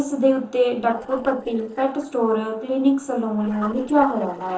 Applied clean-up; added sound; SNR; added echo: neural separator model SepFormer DNS4.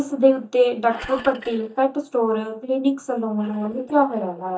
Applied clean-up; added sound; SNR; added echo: neural mask model DeepFilterNet 3.